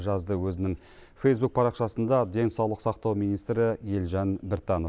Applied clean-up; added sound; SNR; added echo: none; none; none; none.